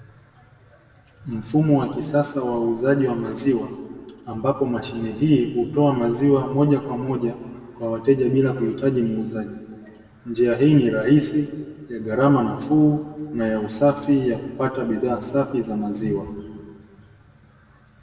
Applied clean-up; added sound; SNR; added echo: none; none; none; reverberation time 1.4 s.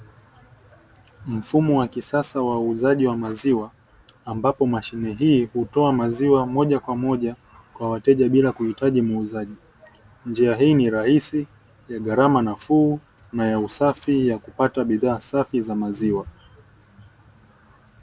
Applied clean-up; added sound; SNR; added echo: none; none; none; none.